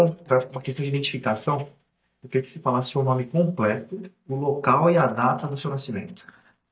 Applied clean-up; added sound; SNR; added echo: neural mask model DeepFilterNet 3.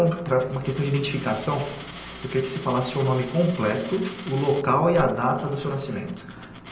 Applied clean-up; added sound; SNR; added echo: none; Coin (dropping); 16 dB; reverberation time 0.9 s.